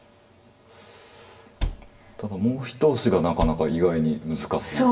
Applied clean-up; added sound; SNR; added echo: none; Cupboard open or close; 7 dB; reverberation time 0.7 s.